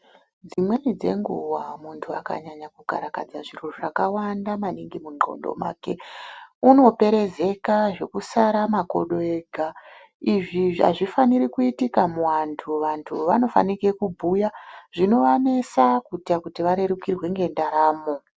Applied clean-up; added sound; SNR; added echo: none; none; none; none.